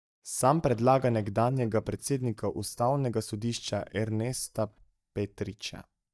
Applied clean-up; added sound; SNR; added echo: neural mask model DeepFilterNet 3.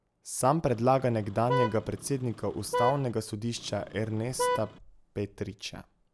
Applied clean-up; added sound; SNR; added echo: none; Vehicle horn, car horn, honking; 4 dB; none.